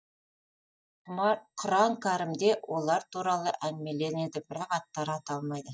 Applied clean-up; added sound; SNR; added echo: neural mask model DeepFilterNet 3.